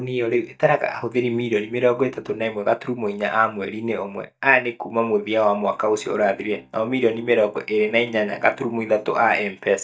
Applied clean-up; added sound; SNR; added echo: neural mask model DeepFilterNet 3.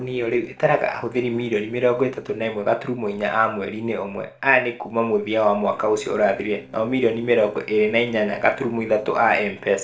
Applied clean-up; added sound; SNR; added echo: neural separator model SepFormer DNS4.